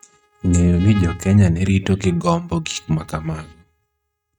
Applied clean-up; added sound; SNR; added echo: neural mask model RNNoise.